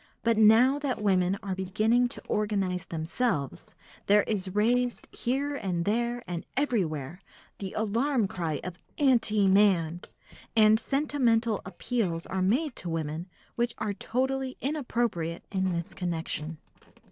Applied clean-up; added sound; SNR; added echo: neural separator model SepFormer DNS4.